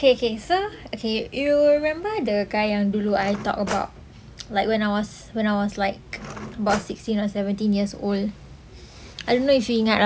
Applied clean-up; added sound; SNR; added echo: none; Cutlery, silverware / Drawer open or close; 12 dB; none.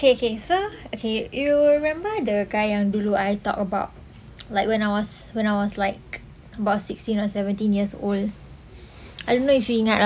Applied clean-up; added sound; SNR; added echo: none; none; none; none.